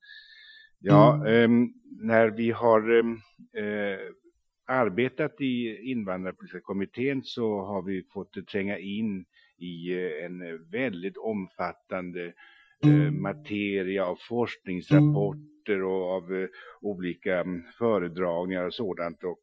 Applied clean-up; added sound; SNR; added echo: classical method Wiener filter.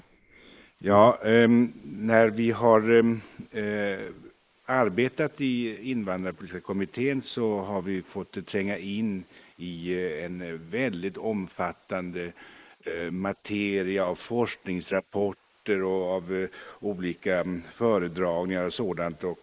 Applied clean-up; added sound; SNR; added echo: neural mask model Resemble Enhance denoiser.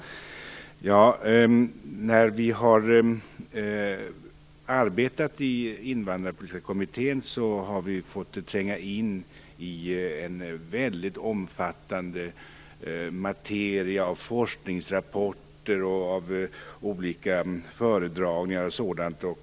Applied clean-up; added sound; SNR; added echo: none; none; none; none.